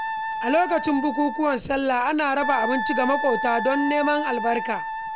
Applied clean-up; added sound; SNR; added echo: none; Wind instrument, woodwind instrument; 5 dB; none.